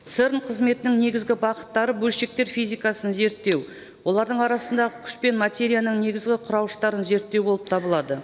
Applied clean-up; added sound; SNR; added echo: none; none; none; none.